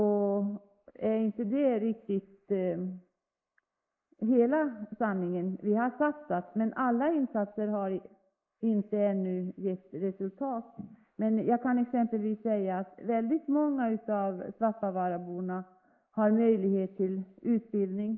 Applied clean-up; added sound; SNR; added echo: neural mask model Resemble Enhance denoiser.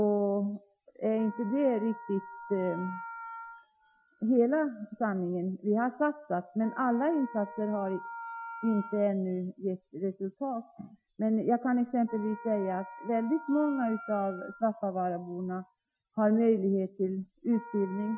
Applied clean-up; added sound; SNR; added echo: classical method Wiener filter.